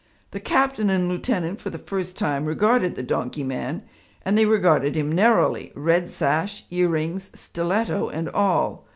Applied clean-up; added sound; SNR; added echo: none; none; none; none.